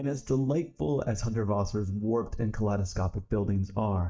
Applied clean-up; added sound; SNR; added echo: neural mask model DeepFilterNet 3.